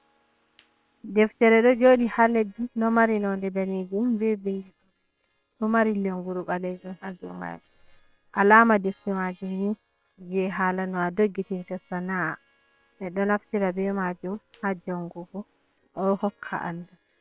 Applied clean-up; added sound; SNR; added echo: neural separator model SepFormer WHAM!.